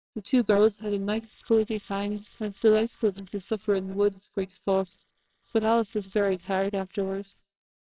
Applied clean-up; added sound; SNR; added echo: neural separator model SepFormer WHAMR!.